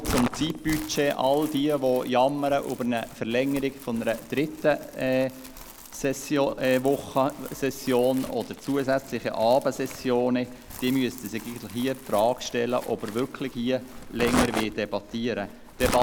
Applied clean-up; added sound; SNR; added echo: none; Crumpling, crinkling; 11 dB; none.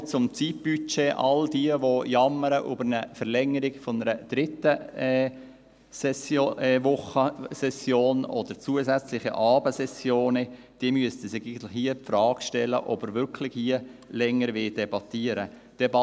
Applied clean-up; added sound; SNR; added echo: none; none; none; none.